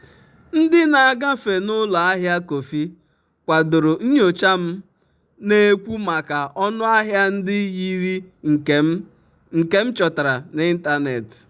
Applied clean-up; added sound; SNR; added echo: none; none; none; none.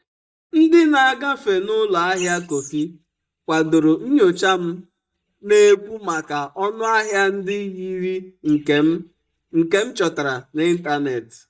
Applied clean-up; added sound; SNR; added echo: neural mask model DeepFilterNet 3.